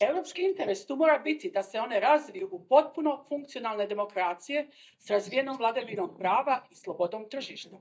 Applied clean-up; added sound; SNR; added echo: neural mask model DeepFilterNet 3.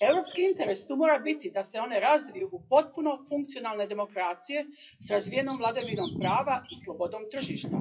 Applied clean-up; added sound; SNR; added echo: classical method WPE with log-MMSE.